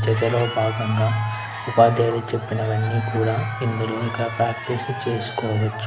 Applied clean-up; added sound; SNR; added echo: none; Crowd; 10 dB; none.